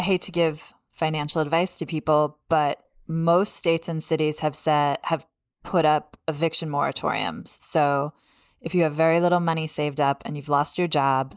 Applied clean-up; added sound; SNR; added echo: neural mask model Resemble Enhance denoiser.